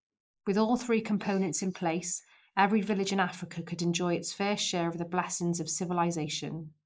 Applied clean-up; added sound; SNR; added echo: neural mask model Resemble Enhance denoiser.